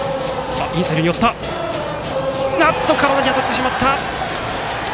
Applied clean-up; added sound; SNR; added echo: none; none; none; none.